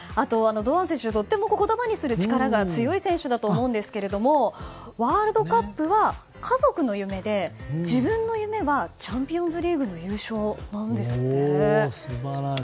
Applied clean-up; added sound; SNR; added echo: none; none; none; none.